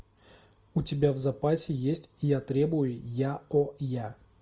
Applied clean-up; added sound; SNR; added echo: none; none; none; none.